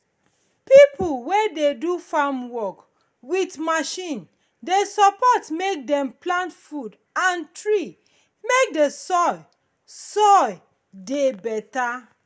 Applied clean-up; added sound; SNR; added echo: none; none; none; none.